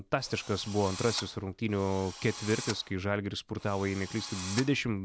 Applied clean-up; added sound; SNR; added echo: none; Drill; 12 dB; none.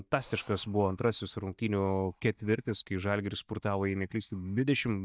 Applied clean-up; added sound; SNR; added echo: neural mask model DeepFilterNet 3.